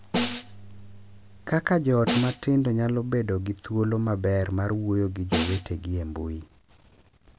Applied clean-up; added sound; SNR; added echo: none; Snare drum; 5 dB; none.